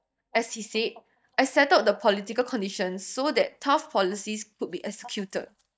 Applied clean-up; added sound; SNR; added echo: neural mask model DeepFilterNet 3.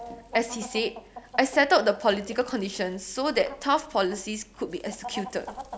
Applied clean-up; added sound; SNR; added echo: none; Chicken, rooster; 16 dB; none.